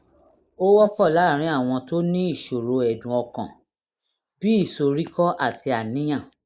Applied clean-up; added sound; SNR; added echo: neural mask model Resemble Enhance denoiser.